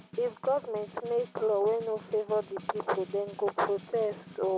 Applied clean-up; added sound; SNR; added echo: none; Snare drum; 17 dB; none.